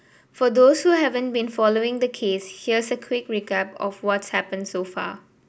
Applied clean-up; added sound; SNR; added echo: none; none; none; none.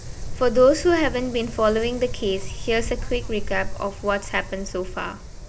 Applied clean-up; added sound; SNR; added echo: none; Wind; 6 dB; none.